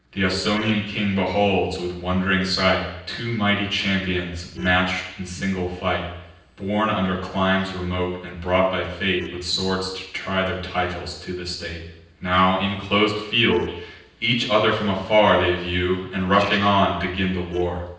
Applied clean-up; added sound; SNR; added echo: neural separator model SepFormer DNS4.